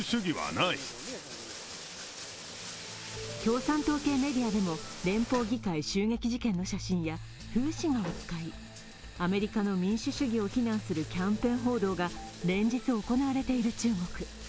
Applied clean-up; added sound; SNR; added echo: none; Bathtub (filling or washing); 15 dB; none.